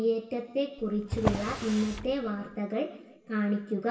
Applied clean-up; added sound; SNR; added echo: none; Drawer open or close; 5 dB; reverberation time 1.0 s.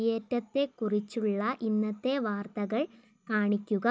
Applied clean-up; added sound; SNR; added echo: none; none; none; none.